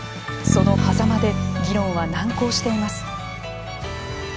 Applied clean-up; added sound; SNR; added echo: none; Bass guitar; 0 dB; none.